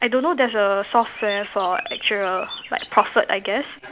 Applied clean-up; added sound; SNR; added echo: none; Chirp, tweet; 17 dB; none.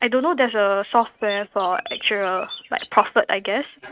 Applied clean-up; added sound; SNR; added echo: neural mask model RNNoise.